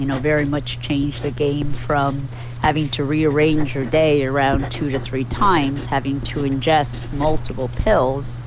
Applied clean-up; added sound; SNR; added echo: none; Writing; 6 dB; none.